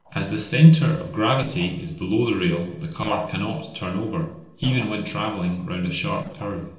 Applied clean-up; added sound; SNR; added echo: neural separator model SepFormer DNS4.